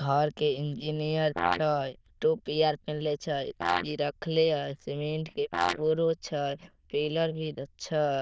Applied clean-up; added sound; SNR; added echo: neural diffusion model UNIVERSE++.